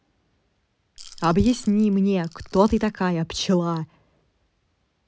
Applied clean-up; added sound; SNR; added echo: none; Rattle / Rattle (instrument); 20 dB; none.